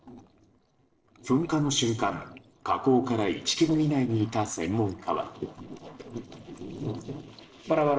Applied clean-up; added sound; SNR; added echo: neural separator model SepFormer DNS4.